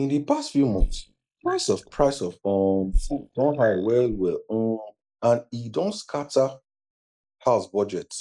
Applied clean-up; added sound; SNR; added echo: neural mask model Resemble Enhance denoiser.